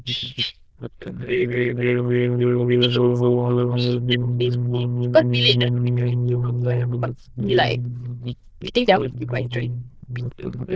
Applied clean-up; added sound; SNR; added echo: neural diffusion model UNIVERSE++.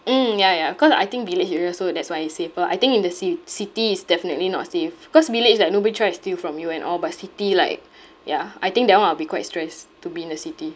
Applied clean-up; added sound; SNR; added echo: none; none; none; none.